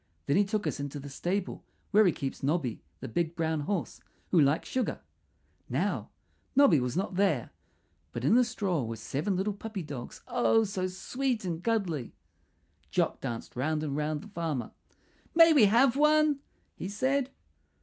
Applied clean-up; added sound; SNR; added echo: none; none; none; none.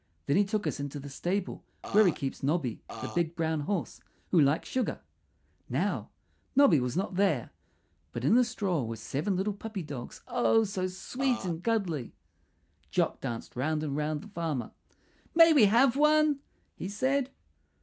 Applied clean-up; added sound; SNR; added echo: none; Burping, eructation; 10 dB; none.